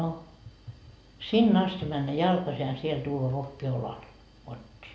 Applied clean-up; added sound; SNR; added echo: none; none; none; none.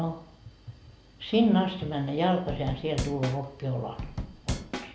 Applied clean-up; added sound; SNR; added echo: none; Drum / Drum kit; 5 dB; none.